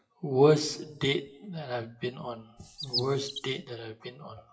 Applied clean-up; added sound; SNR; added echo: classical method WPE with log-MMSE.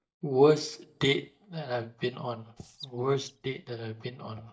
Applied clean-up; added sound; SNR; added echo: neural mask model DeepFilterNet 3.